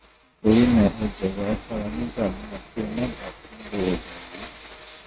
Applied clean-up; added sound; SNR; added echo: neural mask model RNNoise.